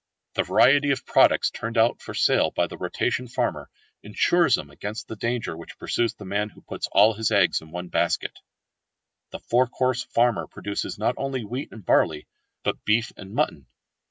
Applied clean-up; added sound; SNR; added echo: none; none; none; none.